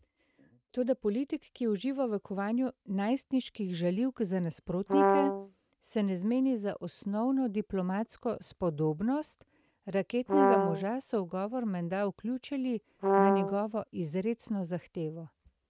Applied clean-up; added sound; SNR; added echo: neural mask model RNNoise.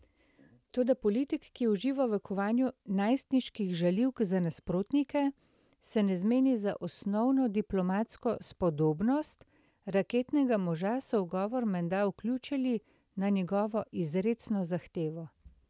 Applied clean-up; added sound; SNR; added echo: none; none; none; none.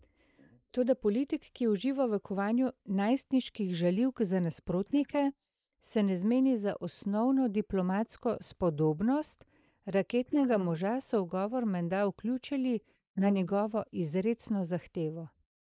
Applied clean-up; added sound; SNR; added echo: neural mask model Resemble Enhance denoiser.